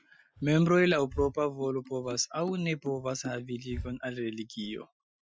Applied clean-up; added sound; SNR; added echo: classical method Wiener filter.